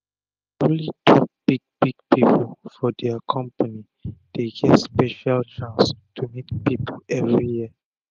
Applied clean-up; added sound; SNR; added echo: neural mask model RNNoise.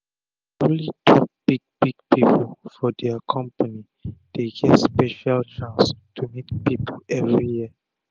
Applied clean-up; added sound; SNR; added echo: none; Bass guitar; 13 dB; none.